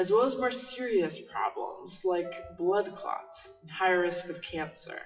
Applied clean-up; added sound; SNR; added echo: classical method WPE with log-MMSE.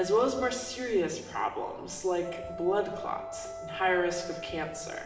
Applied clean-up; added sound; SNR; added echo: none; Wind instrument, woodwind instrument; 12 dB; reverberation time 1.1 s.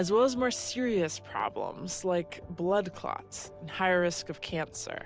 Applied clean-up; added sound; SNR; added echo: none; none; none; none.